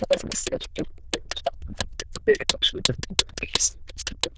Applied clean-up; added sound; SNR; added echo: neural diffusion model UNIVERSE++.